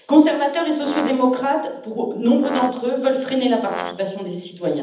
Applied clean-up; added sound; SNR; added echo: none; Brass instrument; 11 dB; reverberation time 0.8 s.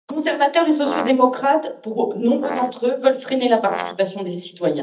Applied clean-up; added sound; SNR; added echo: neural mask model DeepFilterNet 3.